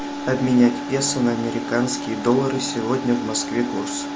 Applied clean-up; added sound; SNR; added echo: none; none; none; none.